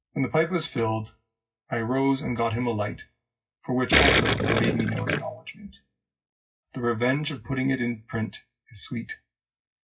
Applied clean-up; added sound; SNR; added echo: classical method WPE with log-MMSE.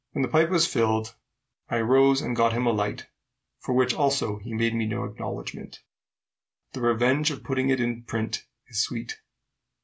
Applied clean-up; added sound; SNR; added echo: none; none; none; none.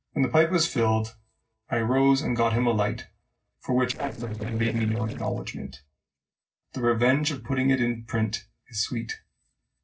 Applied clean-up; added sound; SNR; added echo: neural separator model SepFormer DNS4.